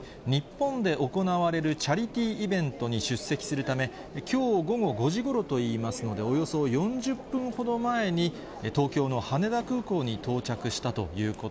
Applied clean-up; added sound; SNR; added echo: none; none; none; none.